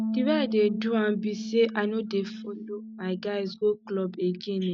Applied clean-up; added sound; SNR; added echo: neural mask model RNNoise.